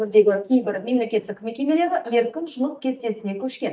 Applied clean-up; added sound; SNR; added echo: neural mask model DeepFilterNet 3.